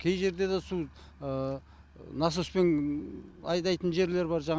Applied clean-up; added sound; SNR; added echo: none; none; none; none.